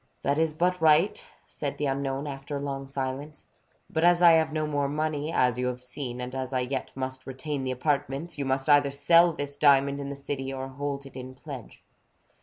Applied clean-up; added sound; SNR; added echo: none; none; none; none.